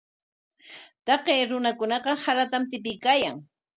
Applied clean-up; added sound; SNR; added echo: none; none; none; none.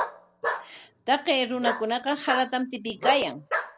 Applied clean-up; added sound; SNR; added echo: none; Bark; 5 dB; none.